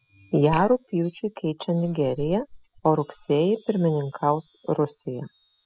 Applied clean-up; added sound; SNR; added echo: classical method spectral subtraction.